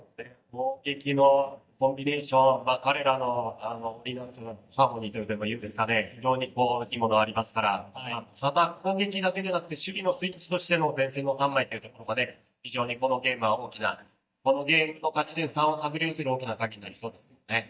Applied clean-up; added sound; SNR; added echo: neural mask model DeepFilterNet 3.